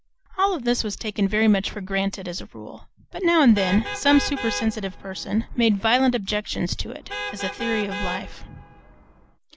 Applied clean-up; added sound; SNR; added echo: none; Vehicle horn, car horn, honking; 10 dB; none.